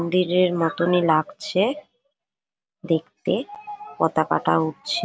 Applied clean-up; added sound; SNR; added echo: none; none; none; none.